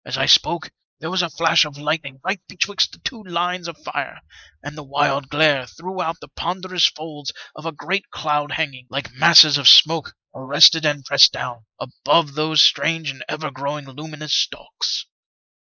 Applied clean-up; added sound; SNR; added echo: neural mask model Resemble Enhance denoiser.